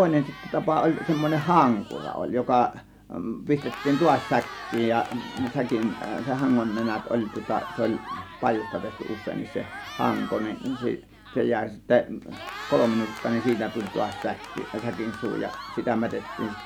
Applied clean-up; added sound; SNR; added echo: none; Cheering; 13 dB; none.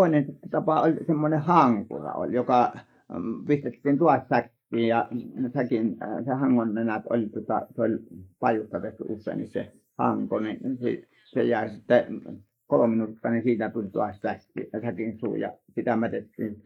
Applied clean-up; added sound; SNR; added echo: neural mask model Resemble Enhance denoiser.